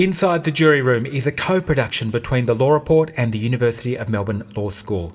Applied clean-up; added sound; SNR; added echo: none; none; none; reverberation time 0.5 s.